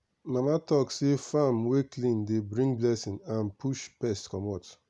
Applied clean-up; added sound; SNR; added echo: none; none; none; none.